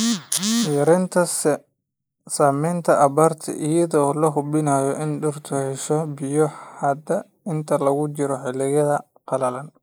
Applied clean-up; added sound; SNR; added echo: neural mask model Resemble Enhance denoiser.